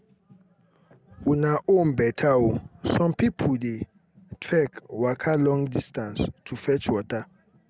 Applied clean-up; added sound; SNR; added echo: none; none; none; none.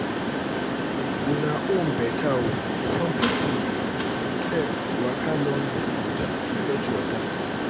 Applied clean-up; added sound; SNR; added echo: none; Mechanisms; -3 dB; none.